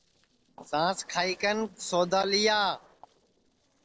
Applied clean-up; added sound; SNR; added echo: neural separator model SepFormer DNS4.